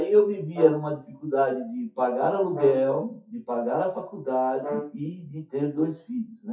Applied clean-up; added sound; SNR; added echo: classical method WPE with log-MMSE.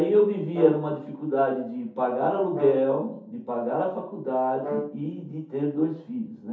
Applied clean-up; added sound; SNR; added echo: none; Brass instrument; 11 dB; reverberation time 0.5 s.